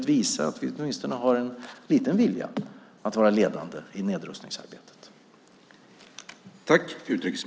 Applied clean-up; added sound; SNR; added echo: none; none; none; none.